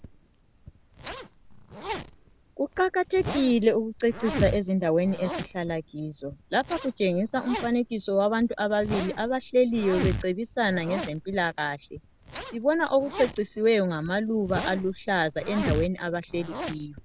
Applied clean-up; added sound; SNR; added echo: none; Zipper (clothing); 10 dB; none.